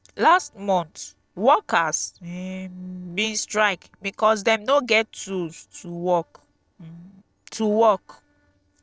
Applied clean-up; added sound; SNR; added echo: neural separator model SepFormer DNS4.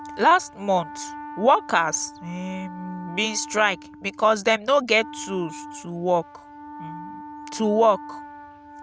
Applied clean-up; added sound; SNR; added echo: none; Wind instrument, woodwind instrument; 15 dB; none.